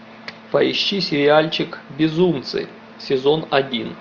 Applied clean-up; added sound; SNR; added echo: none; none; none; none.